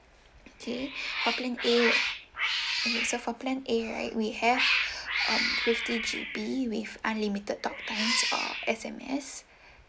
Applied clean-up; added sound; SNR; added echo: none; Cat; 1 dB; none.